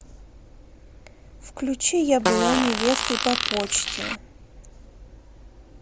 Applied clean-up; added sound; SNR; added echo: none; Fart; -1 dB; none.